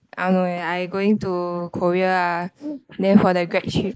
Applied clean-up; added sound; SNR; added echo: neural mask model Resemble Enhance denoiser.